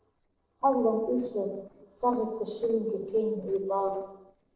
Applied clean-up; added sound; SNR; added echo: neural separator model SepFormer DNS4.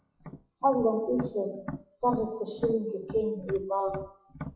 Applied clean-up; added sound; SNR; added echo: classical method WPE with log-MMSE.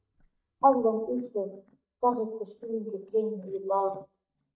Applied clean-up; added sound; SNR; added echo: neural mask model DeepFilterNet 3.